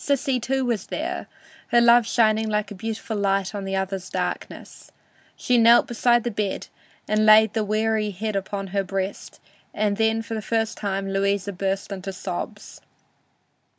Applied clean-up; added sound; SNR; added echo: none; none; none; none.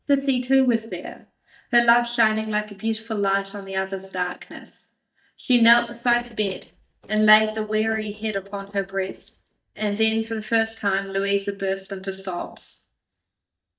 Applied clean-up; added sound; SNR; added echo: neural mask model DeepFilterNet 3.